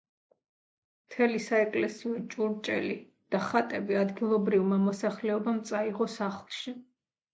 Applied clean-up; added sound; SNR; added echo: none; none; none; none.